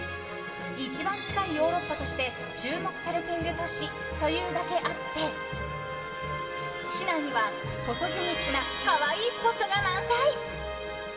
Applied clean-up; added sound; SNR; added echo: none; Brass instrument; 17 dB; reverberation time 2.2 s.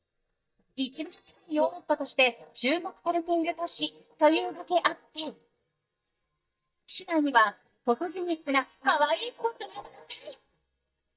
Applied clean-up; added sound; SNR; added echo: neural mask model DeepFilterNet 3.